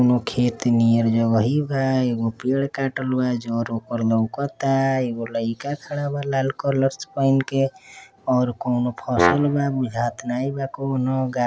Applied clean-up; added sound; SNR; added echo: none; Brass instrument; 3 dB; none.